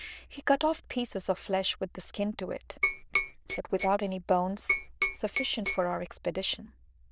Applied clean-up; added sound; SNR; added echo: neural diffusion model UNIVERSE++.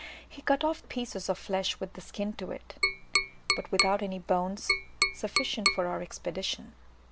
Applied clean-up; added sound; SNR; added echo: none; Tap; -3 dB; none.